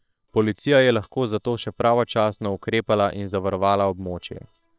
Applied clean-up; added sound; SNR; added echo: neural separator model SepFormer WHAM!.